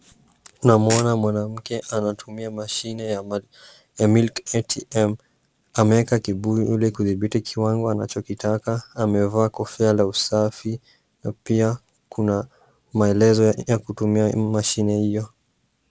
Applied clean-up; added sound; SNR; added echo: none; none; none; none.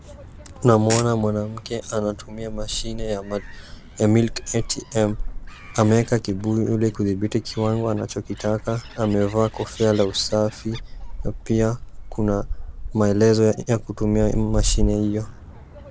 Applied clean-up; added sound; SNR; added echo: none; Gull, seagull; 9 dB; none.